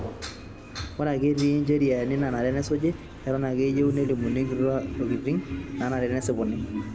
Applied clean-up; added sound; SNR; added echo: none; Aircraft + Purr; 20 dB; none.